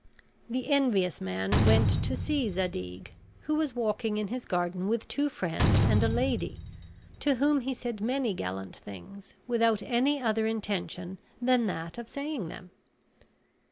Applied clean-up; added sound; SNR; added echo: none; Slam; 1 dB; none.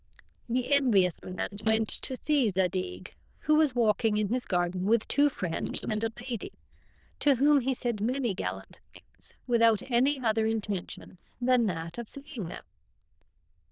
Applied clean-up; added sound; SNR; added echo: neural diffusion model UNIVERSE++.